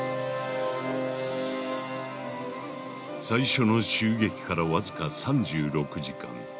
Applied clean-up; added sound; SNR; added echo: none; none; none; none.